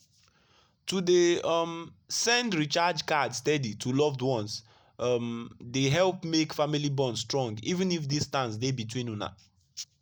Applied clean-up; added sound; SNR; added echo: none; none; none; none.